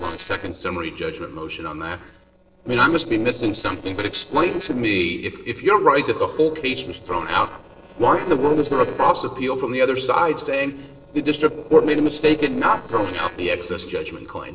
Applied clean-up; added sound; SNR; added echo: neural separator model SepFormer DNS4.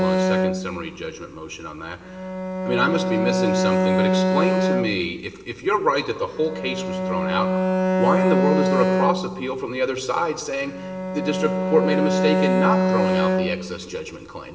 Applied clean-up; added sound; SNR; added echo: none; Bowed string instrument; -3 dB; reverberation time 1.0 s.